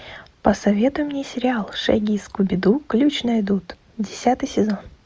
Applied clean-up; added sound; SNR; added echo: none; none; none; none.